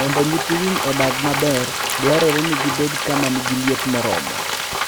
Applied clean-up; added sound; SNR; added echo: none; Frying (food); 1 dB; none.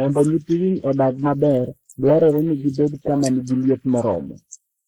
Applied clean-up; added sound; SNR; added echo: neural mask model Resemble Enhance denoiser.